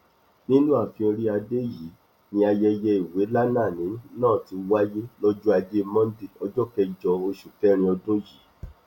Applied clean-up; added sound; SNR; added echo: none; none; none; none.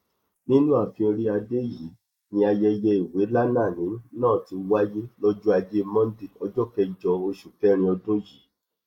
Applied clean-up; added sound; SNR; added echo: neural mask model Resemble Enhance denoiser.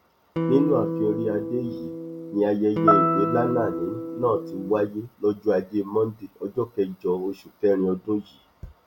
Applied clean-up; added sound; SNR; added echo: none; Piano + Electric guitar; 1 dB; none.